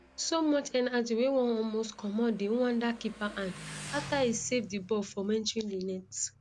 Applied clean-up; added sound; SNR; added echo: none; Motorcycle; 18 dB; none.